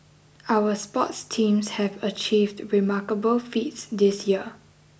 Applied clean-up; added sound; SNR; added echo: none; none; none; none.